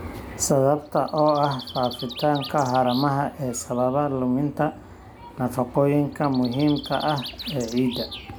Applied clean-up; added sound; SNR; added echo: none; Bird; 17 dB; none.